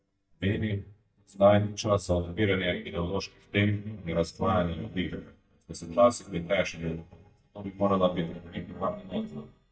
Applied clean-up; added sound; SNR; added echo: neural mask model DeepFilterNet 3.